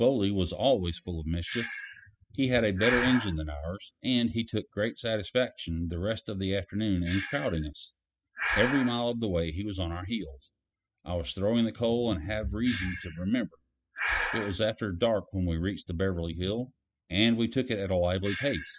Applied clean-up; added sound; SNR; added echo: classical method spectral subtraction.